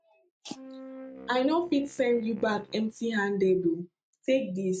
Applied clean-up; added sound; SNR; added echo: neural mask model RNNoise.